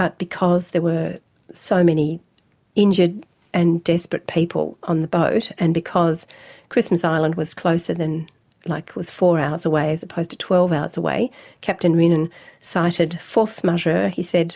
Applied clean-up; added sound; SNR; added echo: none; none; none; none.